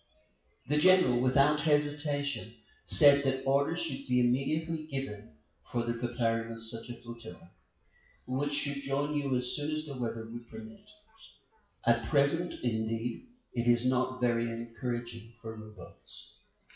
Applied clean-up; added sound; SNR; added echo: classical method WPE with log-MMSE.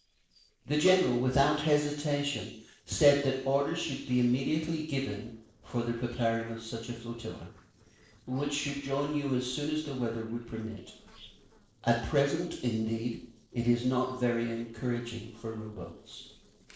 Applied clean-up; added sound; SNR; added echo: neural separator model SepFormer DNS4.